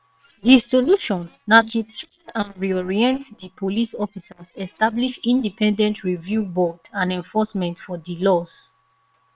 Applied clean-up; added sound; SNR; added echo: neural separator model SepFormer WHAM!.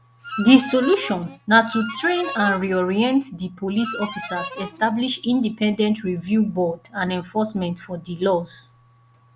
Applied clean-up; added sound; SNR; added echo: none; Harmonica; 11 dB; none.